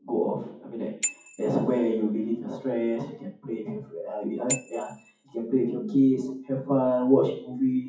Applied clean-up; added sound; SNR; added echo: classical method WPE with log-MMSE.